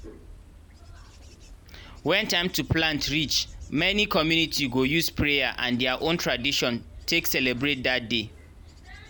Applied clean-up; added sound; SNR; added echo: none; Wind / Bird / Insect; 18 dB; none.